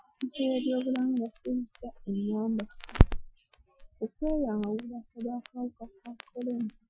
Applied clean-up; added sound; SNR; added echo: classical method Wiener filter.